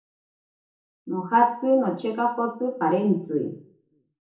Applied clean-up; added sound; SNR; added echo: none; none; none; reverberation time 0.6 s.